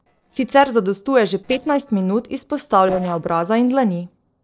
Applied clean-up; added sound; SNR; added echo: neural separator model SepFormer DNS4.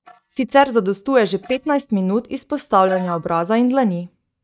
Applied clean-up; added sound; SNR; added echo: neural mask model DeepFilterNet 3.